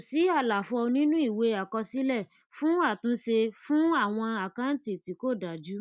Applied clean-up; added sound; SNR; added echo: none; none; none; none.